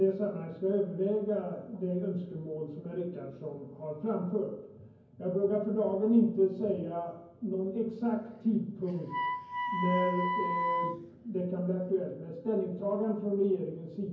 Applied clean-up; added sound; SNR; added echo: none; Wind instrument, woodwind instrument; 3 dB; reverberation time 0.9 s.